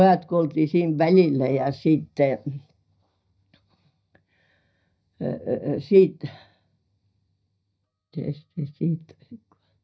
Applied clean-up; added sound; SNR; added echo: neural mask model DeepFilterNet 3.